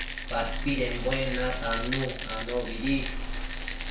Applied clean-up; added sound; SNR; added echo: none; Rattle; -1 dB; reverberation time 0.5 s.